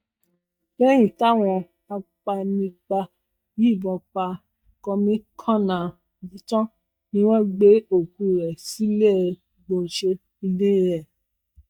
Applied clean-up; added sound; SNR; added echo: neural mask model DeepFilterNet 3.